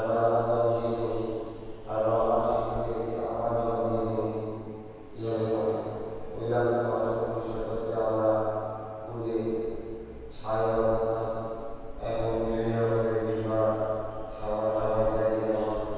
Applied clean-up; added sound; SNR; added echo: none; Train; 12 dB; reverberation time 2.2 s.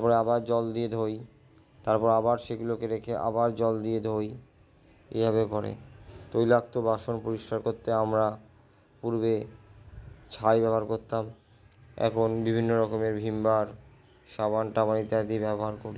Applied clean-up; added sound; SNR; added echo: none; none; none; none.